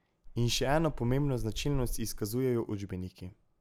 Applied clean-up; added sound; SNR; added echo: none; Meow; 5 dB; none.